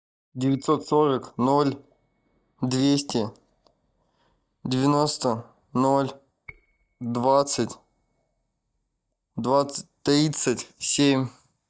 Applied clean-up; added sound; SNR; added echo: neural mask model DeepFilterNet 3.